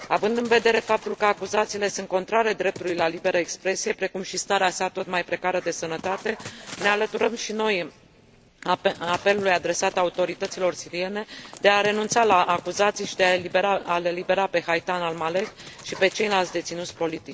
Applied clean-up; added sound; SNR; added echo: none; Dog; 19 dB; none.